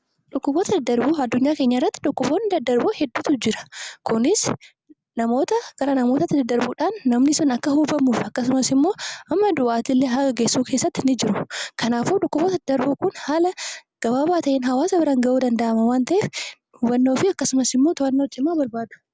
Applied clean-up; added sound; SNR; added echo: none; none; none; none.